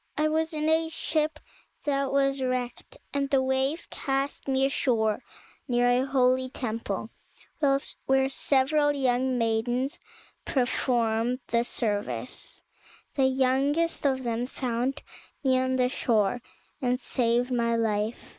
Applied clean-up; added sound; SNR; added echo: neural mask model Resemble Enhance denoiser.